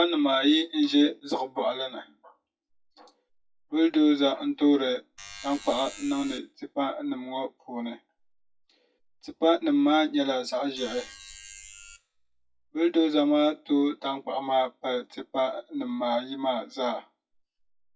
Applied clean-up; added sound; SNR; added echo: classical method WPE with log-MMSE.